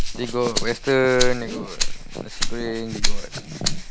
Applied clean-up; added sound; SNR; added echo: none; Rattle (instrument); -2 dB; none.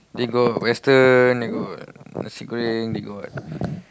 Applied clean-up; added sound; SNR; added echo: none; none; none; none.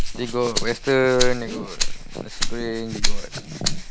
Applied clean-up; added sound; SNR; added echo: neural mask model Resemble Enhance denoiser.